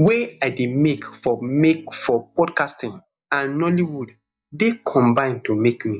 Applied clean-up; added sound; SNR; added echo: neural mask model DeepFilterNet 3.